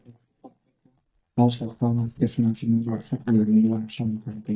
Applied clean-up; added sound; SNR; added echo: neural mask model DeepFilterNet 3.